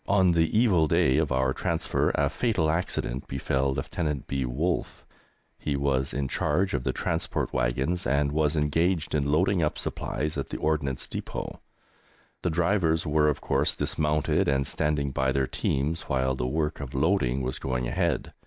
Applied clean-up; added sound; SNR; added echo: none; none; none; none.